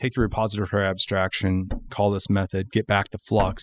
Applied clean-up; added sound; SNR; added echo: classical method spectral subtraction.